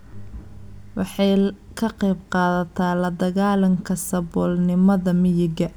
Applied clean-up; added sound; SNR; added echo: none; none; none; none.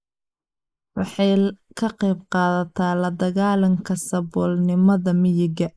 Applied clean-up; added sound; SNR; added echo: neural mask model Resemble Enhance denoiser.